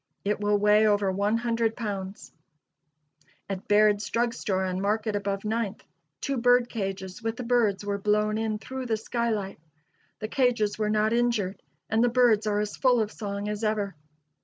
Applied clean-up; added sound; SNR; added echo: none; none; none; none.